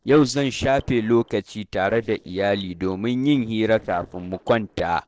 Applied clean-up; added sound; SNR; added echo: neural separator model SepFormer DNS4.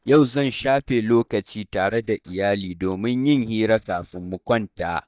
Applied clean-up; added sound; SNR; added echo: neural mask model DeepFilterNet 3.